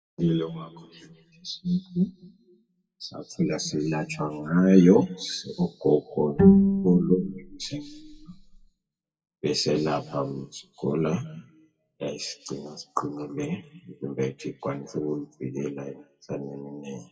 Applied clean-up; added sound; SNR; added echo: classical method WPE with log-MMSE.